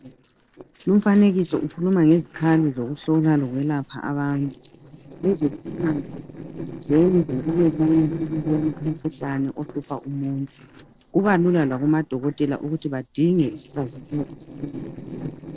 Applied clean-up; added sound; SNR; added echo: neural separator model SepFormer DNS4.